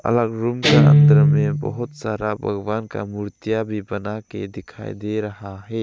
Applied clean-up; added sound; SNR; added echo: none; Guitar; -4 dB; none.